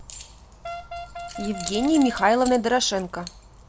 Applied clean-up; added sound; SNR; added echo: none; Wind instrument, woodwind instrument + Keys jangling; 12 dB; none.